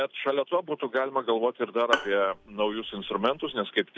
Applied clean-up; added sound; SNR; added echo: none; Bowed string instrument; 8 dB; none.